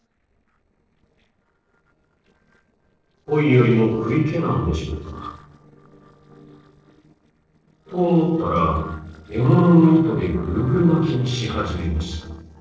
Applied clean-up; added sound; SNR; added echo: neural separator model SepFormer DNS4.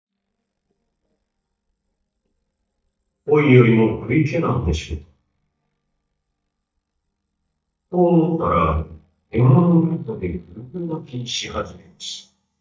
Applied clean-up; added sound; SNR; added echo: neural mask model DeepFilterNet 3.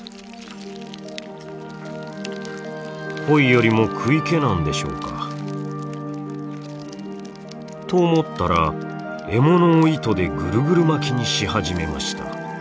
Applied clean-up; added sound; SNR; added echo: none; none; none; none.